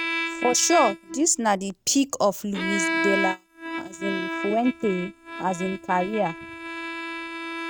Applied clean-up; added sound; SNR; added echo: neural mask model RNNoise.